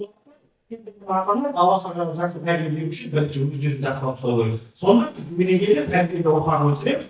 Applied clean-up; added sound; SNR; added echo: neural mask model DeepFilterNet 3.